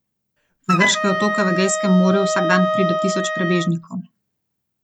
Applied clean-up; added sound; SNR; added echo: none; Wind instrument, woodwind instrument; 1 dB; none.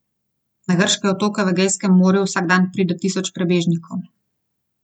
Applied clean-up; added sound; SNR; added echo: none; none; none; none.